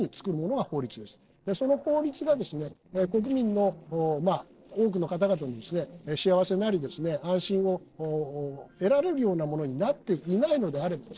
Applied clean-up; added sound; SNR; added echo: neural separator model SepFormer DNS4.